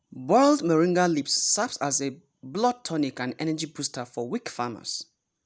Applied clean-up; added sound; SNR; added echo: none; none; none; none.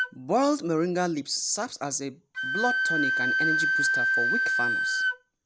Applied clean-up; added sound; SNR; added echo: none; Wind instrument, woodwind instrument; -2 dB; none.